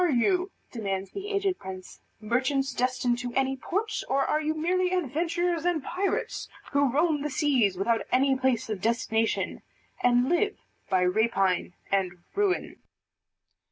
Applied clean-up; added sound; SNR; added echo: none; none; none; none.